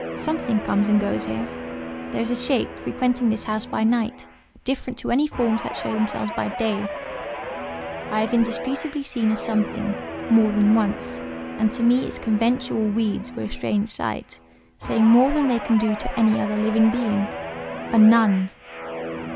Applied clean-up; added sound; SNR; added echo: none; Guitar; 10 dB; none.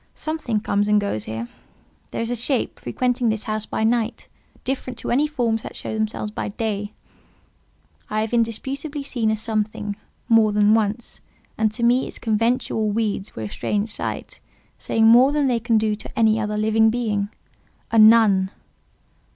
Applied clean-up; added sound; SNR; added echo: none; none; none; none.